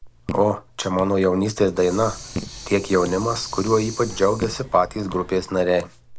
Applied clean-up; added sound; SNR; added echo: none; Raindrop / Drip + Hiss; 14 dB; none.